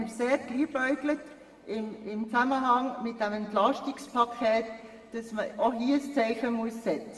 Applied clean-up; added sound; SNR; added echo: none; none; none; reverberation time 1.5 s.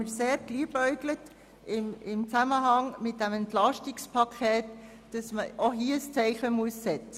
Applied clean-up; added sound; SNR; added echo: none; none; none; none.